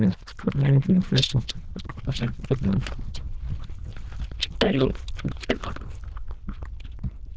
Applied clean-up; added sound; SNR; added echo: neural diffusion model UNIVERSE++.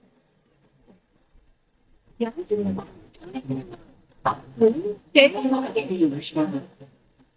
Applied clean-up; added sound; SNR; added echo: neural mask model DeepFilterNet 3.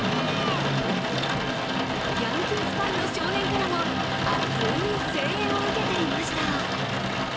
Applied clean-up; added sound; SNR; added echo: none; Rain; -4 dB; none.